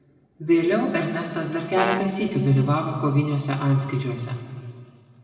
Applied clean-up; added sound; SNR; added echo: none; Brass instrument; 8 dB; reverberation time 2.1 s.